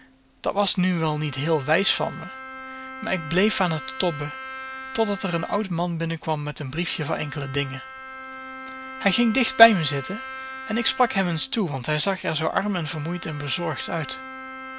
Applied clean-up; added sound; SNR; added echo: none; Bowed string instrument; 14 dB; none.